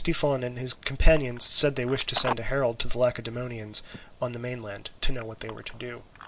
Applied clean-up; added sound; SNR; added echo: none; Telephone; 16 dB; none.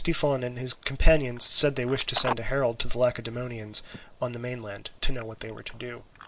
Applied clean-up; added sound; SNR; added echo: neural mask model Resemble Enhance denoiser.